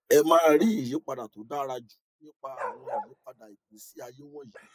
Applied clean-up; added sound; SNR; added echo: neural mask model Resemble Enhance denoiser.